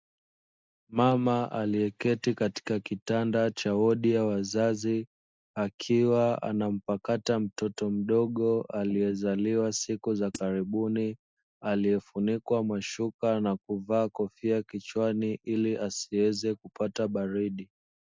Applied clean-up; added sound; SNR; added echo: neural mask model DeepFilterNet 3.